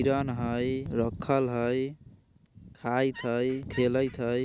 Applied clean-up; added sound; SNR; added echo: none; Wood; 18 dB; none.